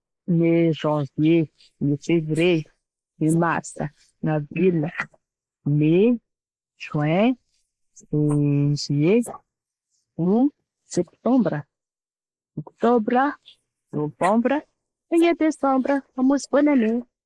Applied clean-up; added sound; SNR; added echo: neural mask model Resemble Enhance denoiser.